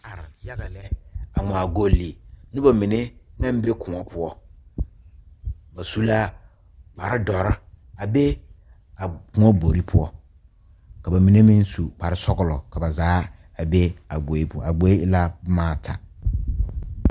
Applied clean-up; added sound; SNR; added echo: none; none; none; none.